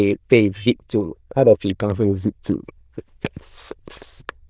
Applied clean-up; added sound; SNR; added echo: neural diffusion model UNIVERSE++.